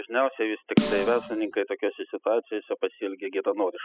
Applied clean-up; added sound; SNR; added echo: classical method spectral subtraction.